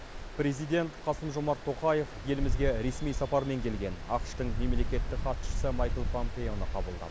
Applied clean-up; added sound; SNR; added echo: none; Stream; 0 dB; none.